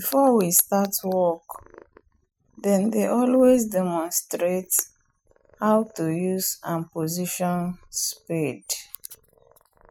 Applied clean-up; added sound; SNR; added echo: classical method Wiener filter.